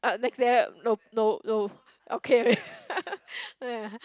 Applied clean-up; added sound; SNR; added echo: none; none; none; none.